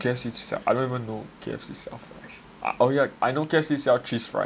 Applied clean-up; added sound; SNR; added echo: none; none; none; none.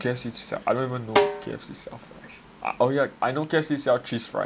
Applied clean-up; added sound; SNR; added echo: none; Snare drum; 0 dB; none.